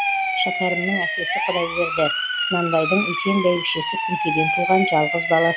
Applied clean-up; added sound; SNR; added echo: none; Siren; 1 dB; none.